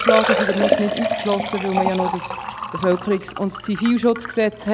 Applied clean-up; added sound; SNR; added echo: none; Liquid; 2 dB; none.